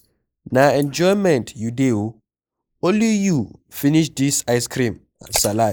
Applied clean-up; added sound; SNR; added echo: neural mask model Resemble Enhance denoiser.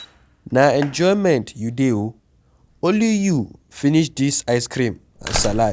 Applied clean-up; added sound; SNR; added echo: none; Slam; 14 dB; none.